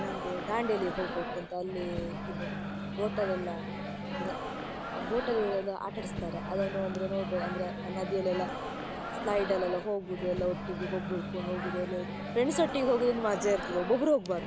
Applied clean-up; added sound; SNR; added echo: none; Microwave oven; 4 dB; none.